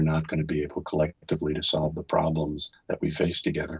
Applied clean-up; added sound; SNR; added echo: none; none; none; none.